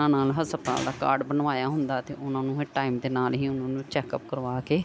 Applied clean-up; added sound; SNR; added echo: none; none; none; none.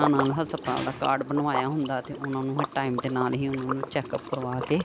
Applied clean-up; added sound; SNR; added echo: none; Liquid; 7 dB; none.